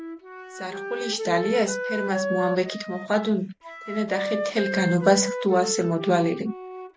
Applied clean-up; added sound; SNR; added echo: none; Wind instrument, woodwind instrument; 6 dB; none.